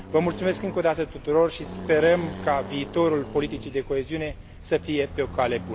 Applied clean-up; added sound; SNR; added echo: none; Accelerating, revving, vroom; 13 dB; none.